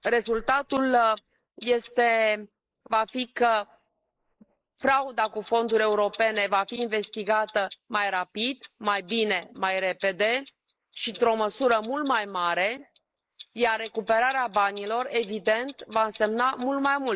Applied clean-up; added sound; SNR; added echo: neural mask model Resemble Enhance denoiser.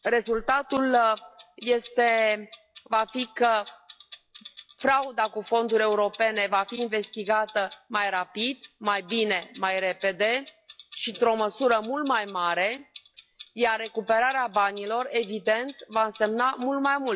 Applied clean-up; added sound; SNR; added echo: classical method log-MMSE.